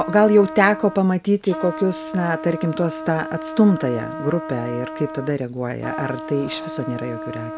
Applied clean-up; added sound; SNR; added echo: none; Trumpet + Tambourine; 10 dB; none.